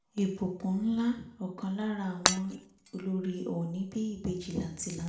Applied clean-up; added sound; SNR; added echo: none; Shatter; 1 dB; reverberation time 0.6 s.